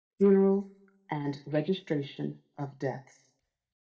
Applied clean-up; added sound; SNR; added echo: neural mask model DeepFilterNet 3.